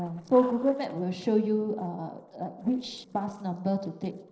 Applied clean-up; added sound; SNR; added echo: neural separator model SepFormer DNS4.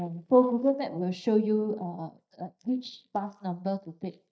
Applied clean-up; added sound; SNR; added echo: neural mask model DeepFilterNet 3.